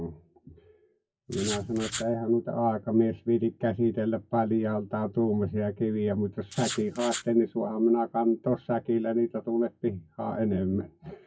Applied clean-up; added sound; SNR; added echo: classical method WPE with log-MMSE.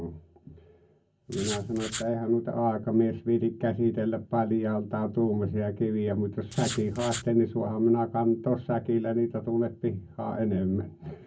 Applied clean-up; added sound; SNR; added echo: none; Writing; 10 dB; reverberation time 0.3 s.